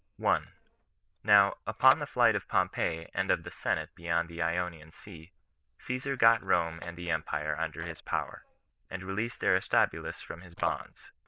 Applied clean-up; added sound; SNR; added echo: neural diffusion model UNIVERSE++.